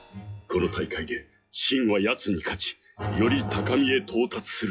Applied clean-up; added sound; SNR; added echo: classical method WPE with log-MMSE.